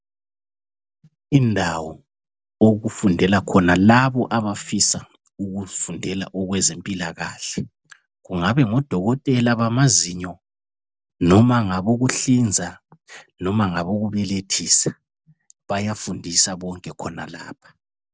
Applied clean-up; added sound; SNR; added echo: none; none; none; none.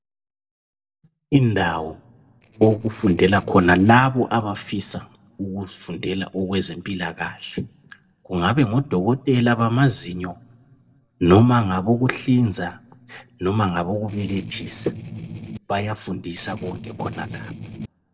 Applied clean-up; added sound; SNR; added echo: neural separator model SepFormer DNS4.